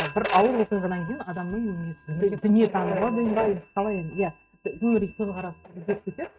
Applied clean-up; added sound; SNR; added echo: neural mask model RNNoise.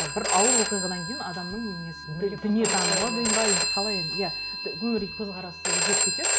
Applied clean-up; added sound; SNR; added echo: none; Telephone; -3 dB; none.